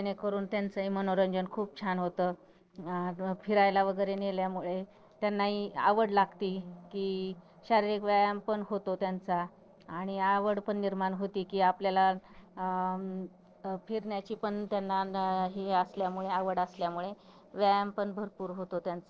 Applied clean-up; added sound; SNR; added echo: neural separator model SepFormer DNS4.